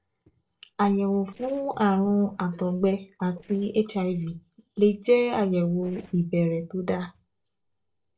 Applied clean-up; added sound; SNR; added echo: neural separator model SepFormer DNS4.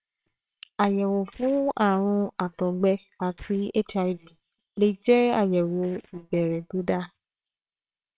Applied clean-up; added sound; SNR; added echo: neural separator model SepFormer WHAMR!.